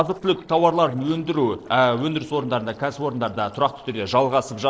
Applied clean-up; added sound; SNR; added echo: neural separator model SepFormer DNS4.